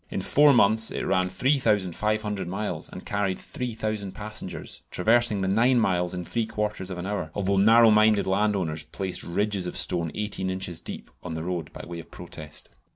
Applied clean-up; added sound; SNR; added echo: none; Drip / Water; 18 dB; none.